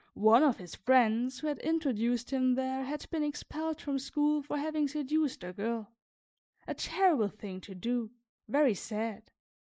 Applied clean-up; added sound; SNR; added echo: neural mask model Resemble Enhance denoiser.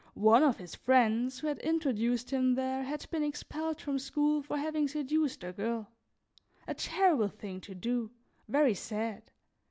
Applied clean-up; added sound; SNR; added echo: none; none; none; none.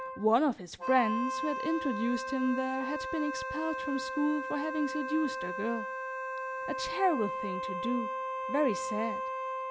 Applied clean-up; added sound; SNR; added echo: none; Wind instrument, woodwind instrument; 3 dB; none.